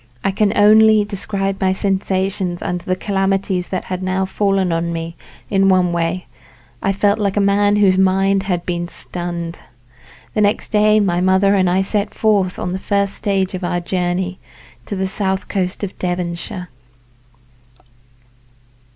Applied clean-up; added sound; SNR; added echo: none; none; none; none.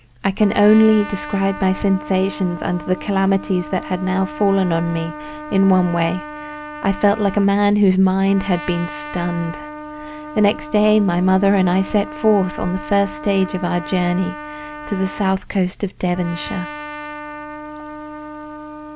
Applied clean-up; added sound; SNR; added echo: none; Trumpet; 13 dB; none.